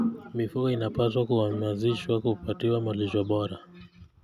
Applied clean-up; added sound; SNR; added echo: none; none; none; none.